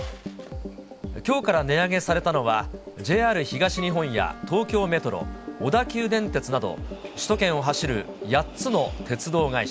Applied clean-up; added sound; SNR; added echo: none; Wind instrument, woodwind instrument; 18 dB; none.